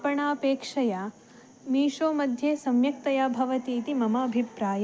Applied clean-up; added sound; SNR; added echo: none; none; none; none.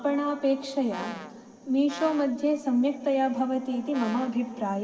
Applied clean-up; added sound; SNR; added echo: none; Brass instrument; 15 dB; reverberation time 2.2 s.